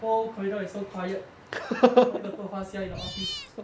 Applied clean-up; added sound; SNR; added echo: none; Cat; 10 dB; none.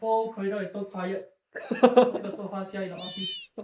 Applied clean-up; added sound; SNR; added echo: neural mask model Resemble Enhance denoiser.